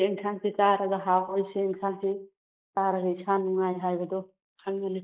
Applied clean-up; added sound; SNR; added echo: neural mask model Resemble Enhance denoiser.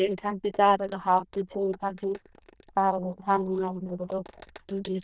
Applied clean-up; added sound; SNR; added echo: neural diffusion model UNIVERSE++.